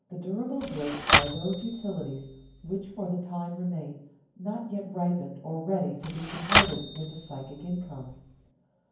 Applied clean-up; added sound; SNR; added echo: none; Typewriter; -5 dB; reverberation time 0.9 s.